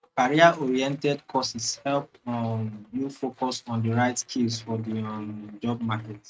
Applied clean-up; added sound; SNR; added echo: neural mask model RNNoise.